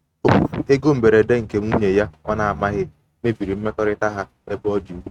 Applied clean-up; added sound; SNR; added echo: neural mask model RNNoise.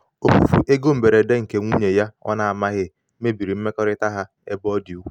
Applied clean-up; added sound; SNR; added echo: none; none; none; none.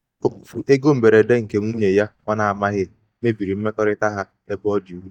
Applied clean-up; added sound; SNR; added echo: neural mask model DeepFilterNet 3.